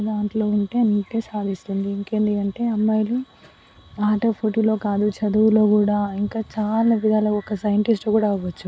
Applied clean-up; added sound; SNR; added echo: none; none; none; none.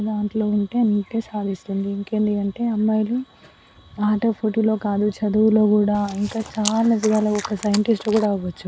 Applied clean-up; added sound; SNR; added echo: none; Chewing, mastication; 13 dB; none.